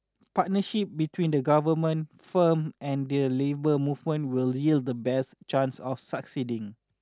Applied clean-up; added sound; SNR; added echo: none; none; none; none.